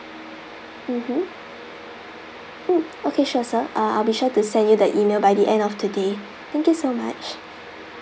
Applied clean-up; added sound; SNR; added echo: none; none; none; none.